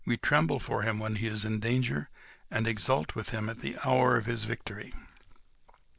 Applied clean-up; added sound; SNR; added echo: neural mask model Resemble Enhance denoiser.